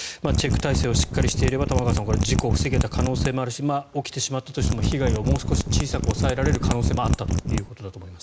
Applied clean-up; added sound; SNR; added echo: none; Mechanisms; -3 dB; none.